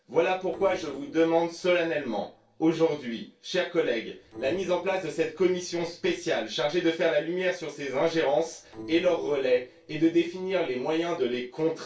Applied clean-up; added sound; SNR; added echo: neural separator model SepFormer DNS4.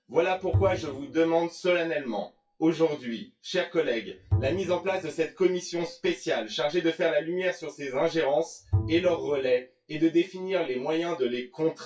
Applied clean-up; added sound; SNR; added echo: classical method WPE with log-MMSE.